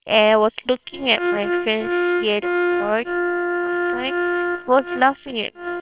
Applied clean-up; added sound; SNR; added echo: neural separator model SepFormer WHAMR!.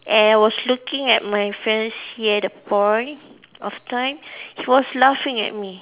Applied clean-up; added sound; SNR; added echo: none; none; none; none.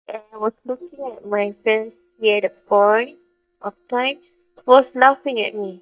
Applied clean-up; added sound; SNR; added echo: neural mask model DeepFilterNet 3.